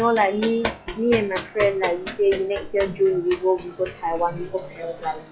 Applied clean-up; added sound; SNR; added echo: classical method log-MMSE.